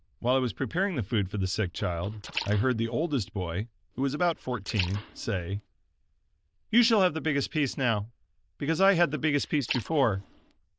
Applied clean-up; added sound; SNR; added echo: neural diffusion model UNIVERSE++.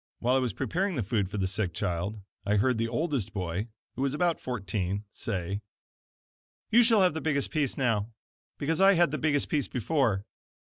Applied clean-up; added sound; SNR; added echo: none; none; none; none.